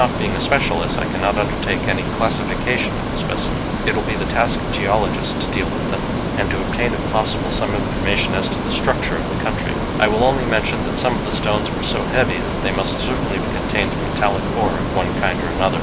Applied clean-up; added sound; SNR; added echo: none; Ocean; -1 dB; none.